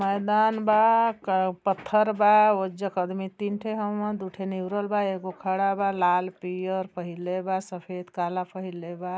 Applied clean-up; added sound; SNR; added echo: none; none; none; none.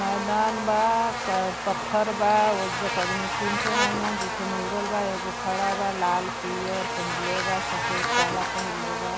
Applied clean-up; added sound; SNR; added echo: none; Buzz; 1 dB; none.